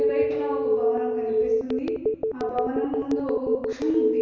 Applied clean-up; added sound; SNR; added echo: none; Telephone; -4 dB; reverberation time 1.2 s.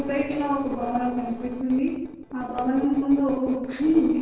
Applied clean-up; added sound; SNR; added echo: neural separator model SepFormer DNS4.